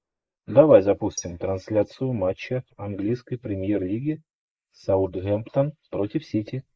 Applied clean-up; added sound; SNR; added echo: neural mask model Resemble Enhance denoiser.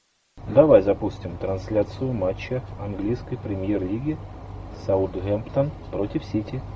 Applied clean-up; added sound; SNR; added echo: none; none; none; none.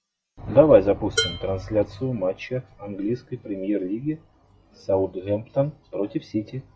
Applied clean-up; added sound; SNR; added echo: classical method log-MMSE.